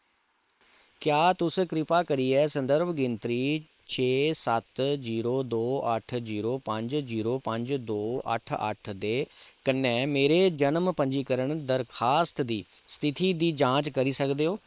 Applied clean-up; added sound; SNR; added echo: neural separator model SepFormer WHAM!.